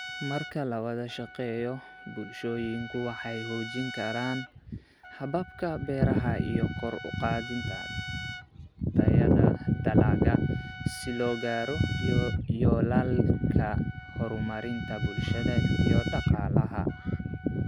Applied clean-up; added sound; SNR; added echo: none; Trumpet; 15 dB; none.